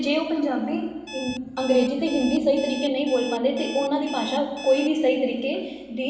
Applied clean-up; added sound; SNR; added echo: none; Alarm; 15 dB; reverberation time 1.3 s.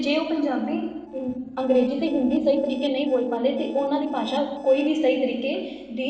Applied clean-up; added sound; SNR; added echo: neural separator model SepFormer DNS4.